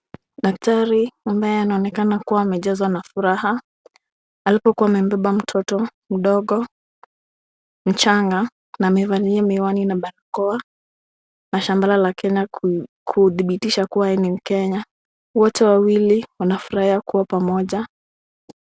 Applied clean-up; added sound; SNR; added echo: none; none; none; none.